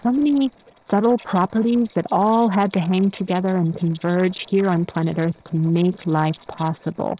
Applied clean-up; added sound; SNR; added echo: neural separator model SepFormer DNS4.